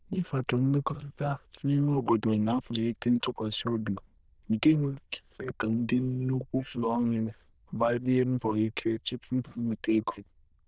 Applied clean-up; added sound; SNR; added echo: neural diffusion model UNIVERSE++.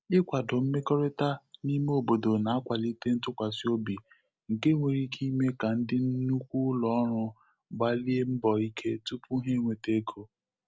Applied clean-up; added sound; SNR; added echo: none; none; none; none.